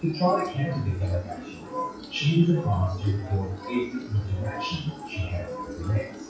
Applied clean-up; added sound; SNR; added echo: classical method WPE with log-MMSE.